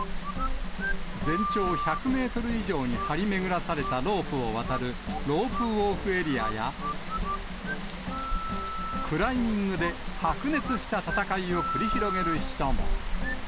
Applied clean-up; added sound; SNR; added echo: none; Rain; 4 dB; none.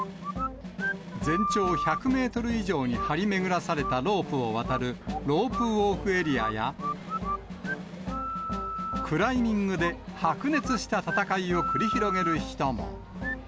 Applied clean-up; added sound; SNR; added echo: none; none; none; none.